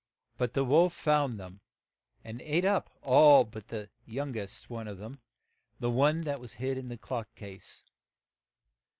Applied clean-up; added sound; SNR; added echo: none; none; none; none.